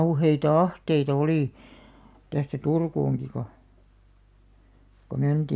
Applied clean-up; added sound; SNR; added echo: none; none; none; none.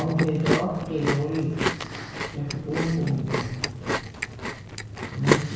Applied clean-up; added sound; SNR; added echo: none; Chewing, mastication; 1 dB; reverberation time 1.0 s.